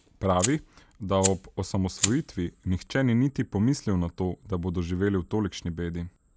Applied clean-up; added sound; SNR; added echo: none; Fire; 11 dB; none.